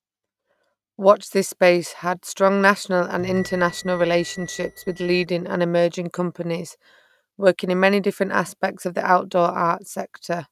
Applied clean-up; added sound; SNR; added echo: neural mask model RNNoise.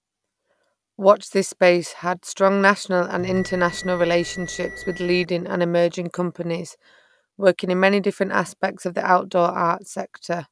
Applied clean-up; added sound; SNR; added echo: none; Bell; 14 dB; none.